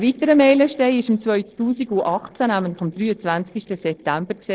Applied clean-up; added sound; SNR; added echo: neural separator model SepFormer DNS4.